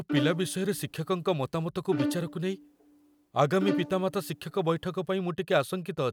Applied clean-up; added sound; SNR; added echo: none; Bowed string instrument; 7 dB; none.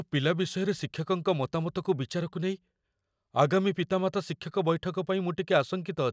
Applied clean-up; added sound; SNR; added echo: none; none; none; none.